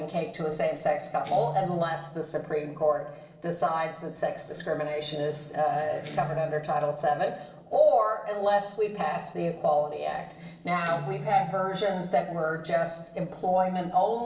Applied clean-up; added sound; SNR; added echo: neural separator model SepFormer DNS4.